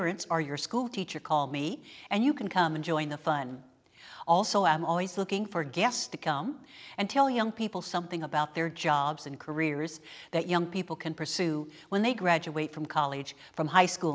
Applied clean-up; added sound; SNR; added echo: none; none; none; none.